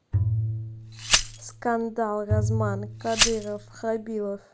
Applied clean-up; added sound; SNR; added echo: none; Glass + Bowed string instrument; -3 dB; none.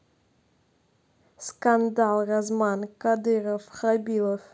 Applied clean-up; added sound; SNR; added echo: none; none; none; none.